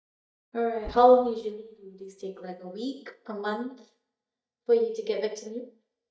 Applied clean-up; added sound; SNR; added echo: neural mask model DeepFilterNet 3.